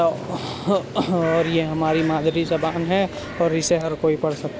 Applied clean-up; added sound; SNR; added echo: none; Crow; 17 dB; none.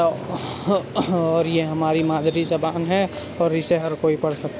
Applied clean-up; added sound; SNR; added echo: none; none; none; none.